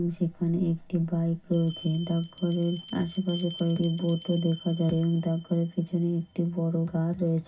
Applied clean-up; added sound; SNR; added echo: none; Bell; 15 dB; reverberation time 0.4 s.